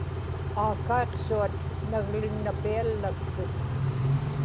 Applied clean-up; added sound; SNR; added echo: none; Idling / Accelerating, revving, vroom / Car; -2 dB; none.